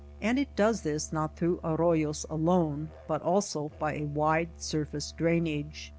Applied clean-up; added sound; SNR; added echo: none; Musical instrument; 19 dB; none.